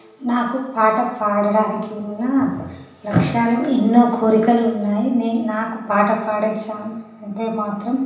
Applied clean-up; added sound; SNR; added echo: none; none; none; reverberation time 0.9 s.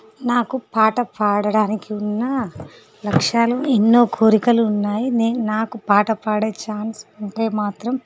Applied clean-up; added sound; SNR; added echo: none; none; none; none.